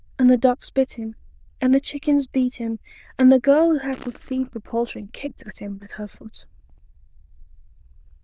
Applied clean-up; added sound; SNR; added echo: neural diffusion model UNIVERSE++.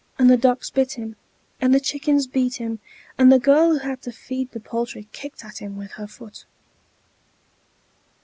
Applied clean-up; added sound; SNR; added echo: none; none; none; none.